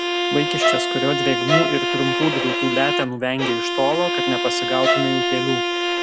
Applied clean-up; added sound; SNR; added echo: none; Bowed string instrument + Bowed string instrument; -2 dB; none.